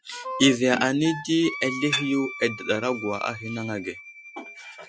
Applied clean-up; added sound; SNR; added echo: classical method Wiener filter.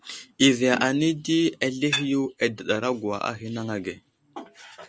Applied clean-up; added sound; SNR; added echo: none; none; none; none.